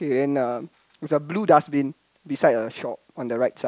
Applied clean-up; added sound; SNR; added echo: none; none; none; none.